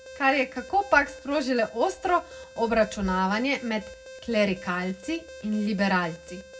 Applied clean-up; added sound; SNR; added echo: none; Alarm; 18 dB; reverberation time 0.4 s.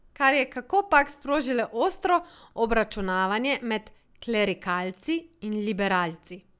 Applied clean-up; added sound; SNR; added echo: none; none; none; none.